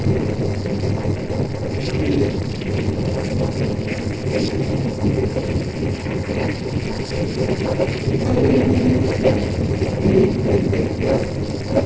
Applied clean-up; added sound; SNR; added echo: neural separator model SepFormer DNS4.